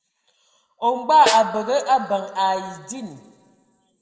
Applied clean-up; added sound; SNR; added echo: none; Snare drum; 9 dB; reverberation time 1.5 s.